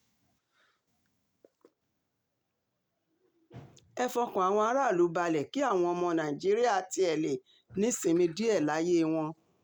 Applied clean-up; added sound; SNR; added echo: none; none; none; none.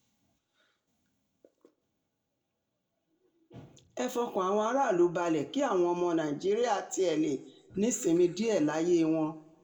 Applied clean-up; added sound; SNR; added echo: none; none; none; reverberation time 0.6 s.